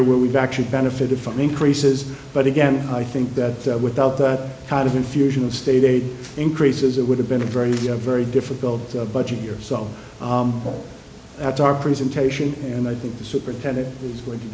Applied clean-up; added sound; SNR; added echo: none; none; none; none.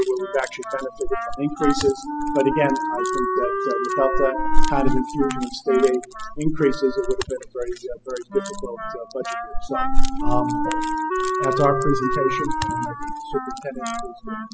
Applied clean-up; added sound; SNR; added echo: classical method spectral subtraction.